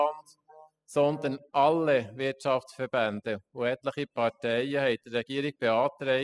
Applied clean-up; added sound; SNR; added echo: classical method spectral subtraction.